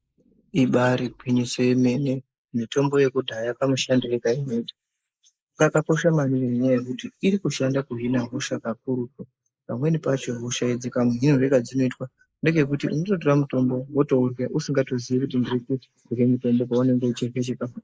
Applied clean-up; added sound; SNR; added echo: neural mask model Resemble Enhance denoiser.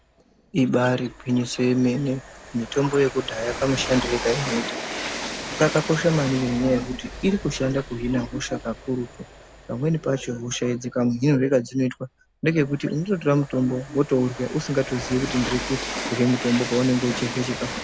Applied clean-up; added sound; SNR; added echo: none; Train; 10 dB; none.